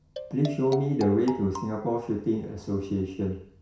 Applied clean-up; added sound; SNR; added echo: none; Marimba, xylophone; 13 dB; reverberation time 0.6 s.